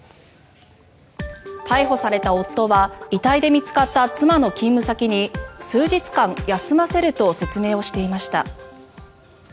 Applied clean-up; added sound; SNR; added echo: none; none; none; none.